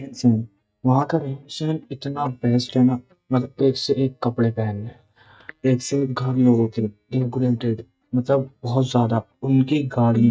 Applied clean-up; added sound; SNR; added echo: neural mask model DeepFilterNet 3.